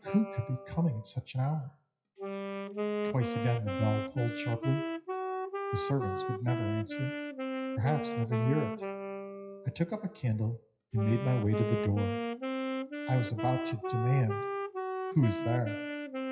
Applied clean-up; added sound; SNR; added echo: classical method WPE with log-MMSE.